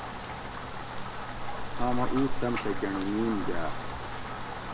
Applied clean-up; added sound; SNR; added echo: none; Rain; -2 dB; reverberation time 1.0 s.